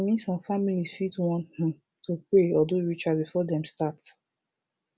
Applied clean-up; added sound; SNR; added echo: none; none; none; none.